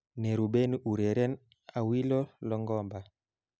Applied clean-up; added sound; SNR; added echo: none; none; none; none.